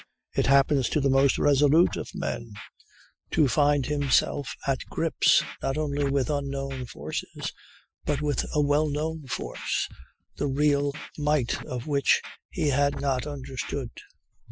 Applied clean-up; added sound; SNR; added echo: classical method Wiener filter.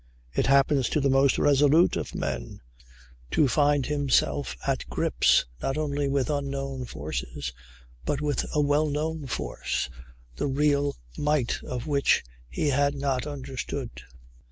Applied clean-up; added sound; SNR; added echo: none; none; none; none.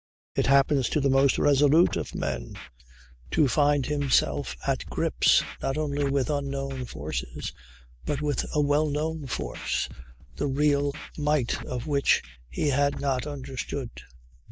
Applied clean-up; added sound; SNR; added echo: neural mask model DeepFilterNet 3.